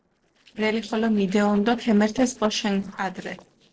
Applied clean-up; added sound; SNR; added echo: neural separator model SepFormer DNS4.